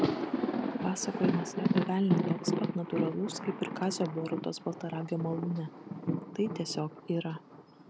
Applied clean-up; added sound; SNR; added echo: none; Thunder; 0 dB; none.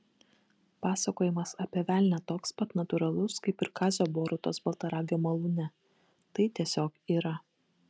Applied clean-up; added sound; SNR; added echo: none; none; none; none.